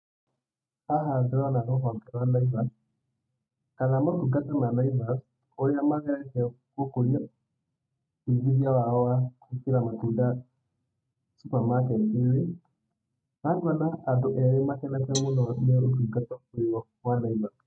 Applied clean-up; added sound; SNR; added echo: neural mask model RNNoise.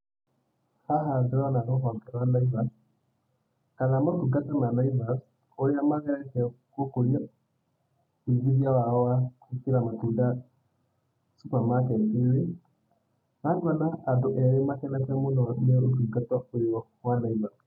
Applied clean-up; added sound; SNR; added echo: none; none; none; none.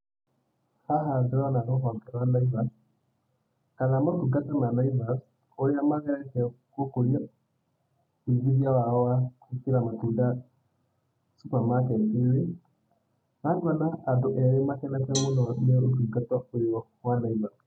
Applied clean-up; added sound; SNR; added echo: none; Cowbell; 14 dB; none.